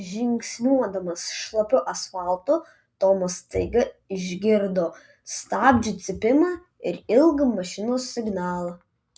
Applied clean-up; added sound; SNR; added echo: none; none; none; none.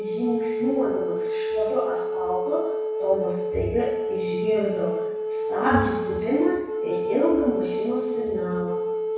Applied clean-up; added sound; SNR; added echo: none; Wind instrument, woodwind instrument; 0 dB; reverberation time 1.0 s.